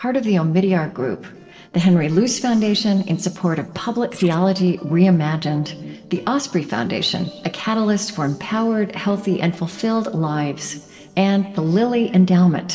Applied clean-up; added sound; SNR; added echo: neural separator model SepFormer DNS4.